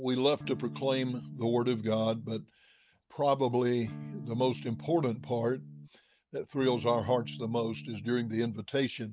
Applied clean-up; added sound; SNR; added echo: none; Electric guitar / Strum; 13 dB; none.